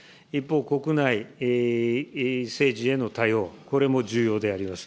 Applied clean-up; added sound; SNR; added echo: none; none; none; none.